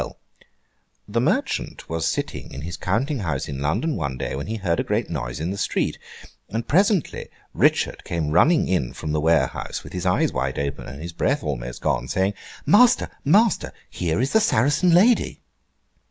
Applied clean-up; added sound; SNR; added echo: none; none; none; none.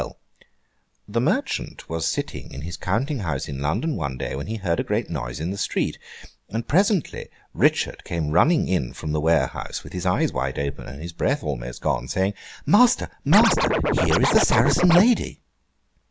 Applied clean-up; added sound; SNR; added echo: none; Scratching (performance technique); -2 dB; none.